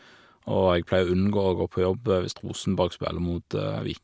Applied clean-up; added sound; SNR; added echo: none; none; none; none.